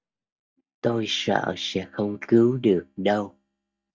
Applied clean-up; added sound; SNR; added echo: neural mask model DeepFilterNet 3.